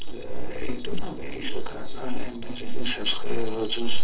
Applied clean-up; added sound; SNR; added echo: neural separator model SepFormer DNS4.